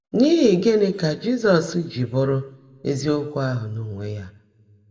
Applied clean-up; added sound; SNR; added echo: none; none; none; reverberation time 0.8 s.